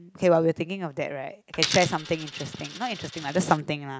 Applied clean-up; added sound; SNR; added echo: none; Coin (dropping); 8 dB; none.